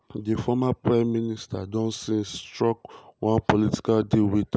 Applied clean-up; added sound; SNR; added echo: none; none; none; none.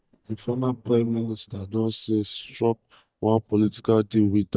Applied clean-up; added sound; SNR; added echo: neural mask model DeepFilterNet 3.